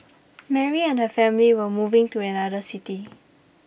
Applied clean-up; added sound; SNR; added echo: none; none; none; none.